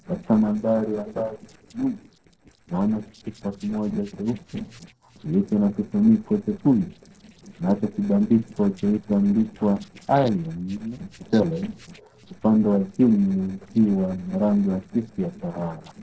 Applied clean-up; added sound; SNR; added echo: neural separator model SepFormer DNS4.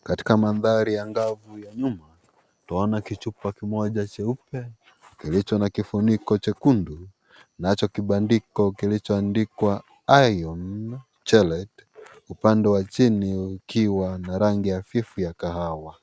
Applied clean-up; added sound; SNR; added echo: none; none; none; none.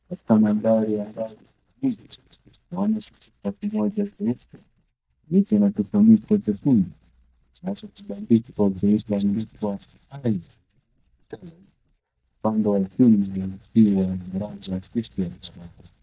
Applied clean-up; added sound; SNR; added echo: neural mask model DeepFilterNet 3.